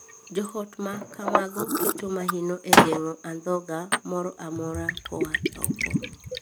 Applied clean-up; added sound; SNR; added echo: none; Liquid; -4 dB; none.